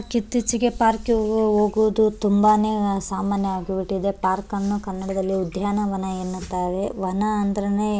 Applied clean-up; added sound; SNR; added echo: none; none; none; none.